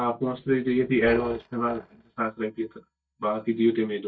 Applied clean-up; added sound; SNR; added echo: neural mask model DeepFilterNet 3.